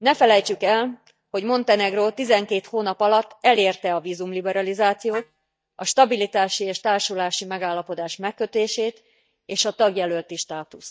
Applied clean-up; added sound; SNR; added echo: neural mask model DeepFilterNet 3.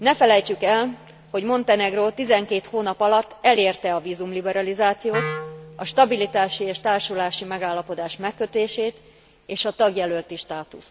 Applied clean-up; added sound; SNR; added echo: none; Wind instrument, woodwind instrument; 18 dB; none.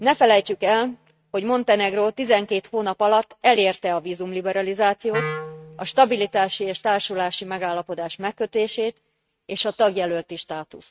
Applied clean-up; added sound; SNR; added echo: neural mask model RNNoise.